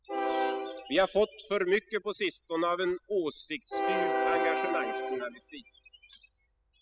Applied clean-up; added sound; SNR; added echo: classical method spectral subtraction.